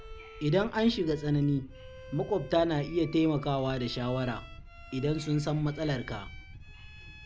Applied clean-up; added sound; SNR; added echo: none; Subway, metro, underground / Wind + Bowed string instrument; 15 dB; none.